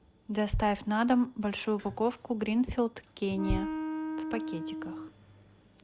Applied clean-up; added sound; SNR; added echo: none; Wind instrument, woodwind instrument + Bass drum; 5 dB; none.